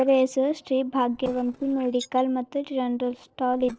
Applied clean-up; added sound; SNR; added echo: neural separator model SepFormer DNS4.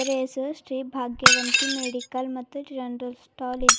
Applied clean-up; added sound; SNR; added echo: none; Shatter; -5 dB; none.